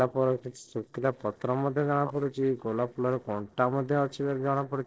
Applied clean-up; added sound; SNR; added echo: neural separator model SepFormer DNS4.